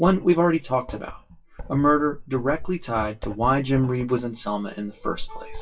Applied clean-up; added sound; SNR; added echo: classical method WPE with log-MMSE.